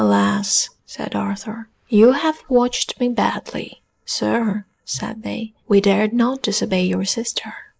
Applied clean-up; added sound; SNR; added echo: neural mask model Resemble Enhance denoiser.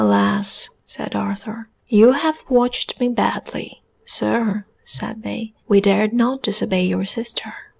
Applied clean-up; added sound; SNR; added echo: none; none; none; none.